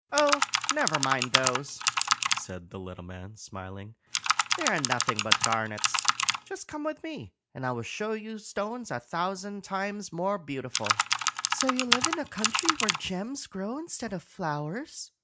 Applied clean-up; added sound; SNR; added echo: none; Computer keyboard; -5 dB; none.